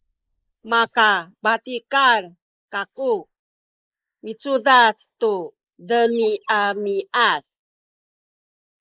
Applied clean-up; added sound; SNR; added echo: neural mask model Resemble Enhance denoiser.